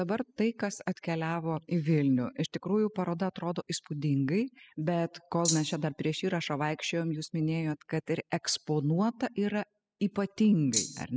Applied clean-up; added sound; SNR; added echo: classical method spectral subtraction.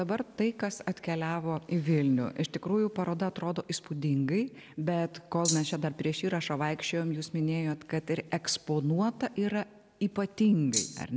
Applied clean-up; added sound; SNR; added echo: none; Rattle (instrument); 2 dB; none.